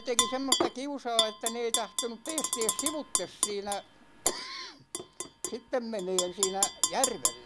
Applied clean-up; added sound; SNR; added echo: none; Tap / Glass; -2 dB; none.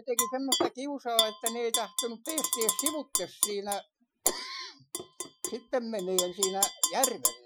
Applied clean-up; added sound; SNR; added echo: classical method Wiener filter.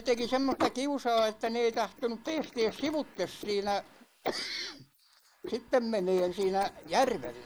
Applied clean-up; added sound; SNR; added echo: neural mask model Resemble Enhance denoiser.